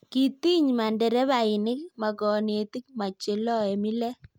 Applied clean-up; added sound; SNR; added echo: none; none; none; none.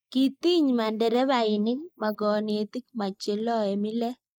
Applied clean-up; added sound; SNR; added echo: neural mask model Resemble Enhance denoiser.